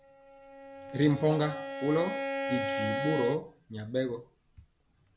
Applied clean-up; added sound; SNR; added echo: none; Bowed string instrument; 5 dB; none.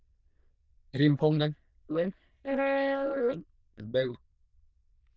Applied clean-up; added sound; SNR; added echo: neural diffusion model UNIVERSE++.